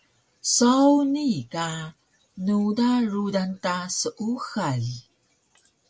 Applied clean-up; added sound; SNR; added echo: none; none; none; none.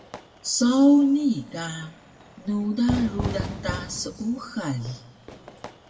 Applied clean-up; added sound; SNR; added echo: none; Fire / Fireworks; 11 dB; reverberation time 1.1 s.